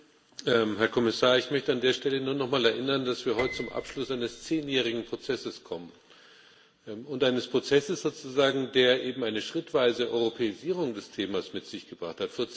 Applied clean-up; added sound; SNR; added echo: none; Piano; 15 dB; reverberation time 0.3 s.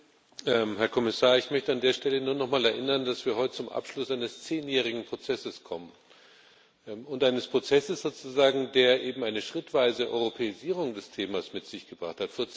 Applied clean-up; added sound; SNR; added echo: none; none; none; none.